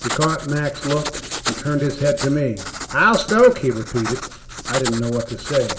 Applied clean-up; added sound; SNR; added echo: none; Writing; 10 dB; reverberation time 0.8 s.